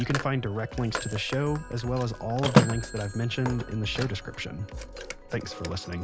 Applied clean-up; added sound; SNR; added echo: none; Telephone; 2 dB; none.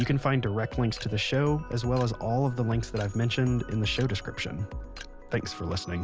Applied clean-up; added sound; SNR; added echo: none; none; none; none.